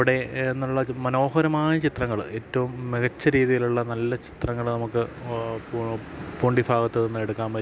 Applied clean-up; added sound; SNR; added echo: none; none; none; none.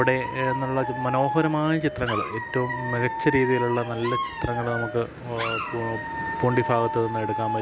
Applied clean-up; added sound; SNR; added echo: none; Alarm / Dog; 5 dB; none.